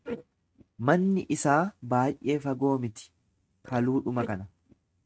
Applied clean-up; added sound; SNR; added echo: neural mask model RNNoise.